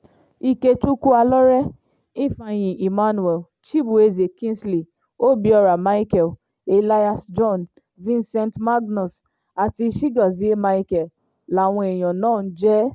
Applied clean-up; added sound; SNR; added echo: none; none; none; none.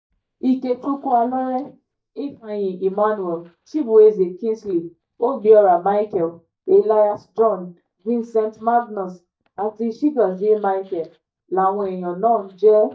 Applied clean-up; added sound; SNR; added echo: neural mask model DeepFilterNet 3.